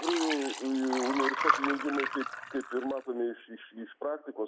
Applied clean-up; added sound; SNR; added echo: none; Liquid; 2 dB; none.